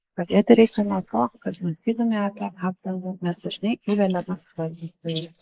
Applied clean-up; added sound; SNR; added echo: neural mask model Resemble Enhance denoiser.